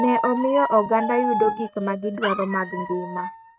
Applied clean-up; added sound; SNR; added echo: neural mask model RNNoise.